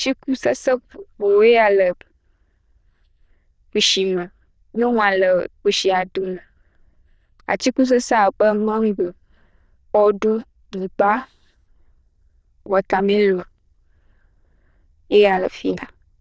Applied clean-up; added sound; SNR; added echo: neural diffusion model UNIVERSE++.